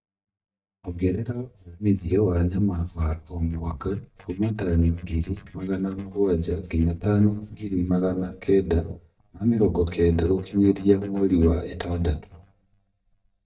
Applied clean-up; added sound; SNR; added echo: neural mask model DeepFilterNet 3.